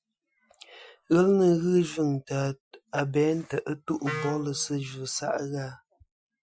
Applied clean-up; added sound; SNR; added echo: classical method Wiener filter.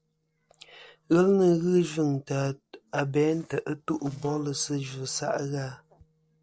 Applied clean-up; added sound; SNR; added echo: neural separator model SepFormer DNS4.